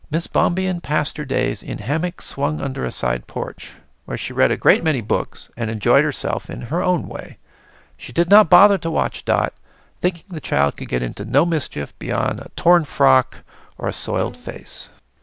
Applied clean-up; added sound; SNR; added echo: none; Bowed string instrument; 18 dB; none.